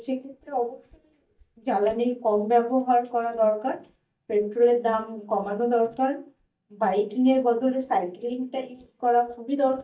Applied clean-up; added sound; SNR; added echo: neural mask model DeepFilterNet 3.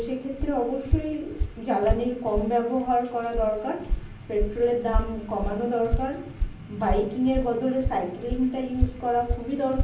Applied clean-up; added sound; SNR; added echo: none; Walk, footsteps; 3 dB; reverberation time 0.6 s.